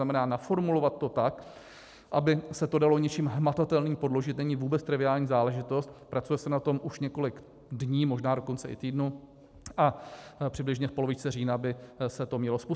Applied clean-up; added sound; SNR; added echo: none; none; none; none.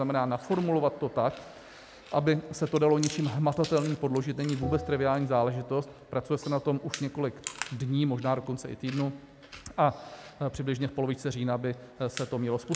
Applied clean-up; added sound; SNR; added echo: none; Chewing, mastication + Bell; 16 dB; none.